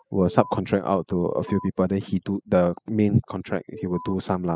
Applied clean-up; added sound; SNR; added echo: classical method spectral subtraction.